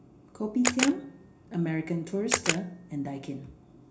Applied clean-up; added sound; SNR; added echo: none; Camera; 2 dB; reverberation time 0.4 s.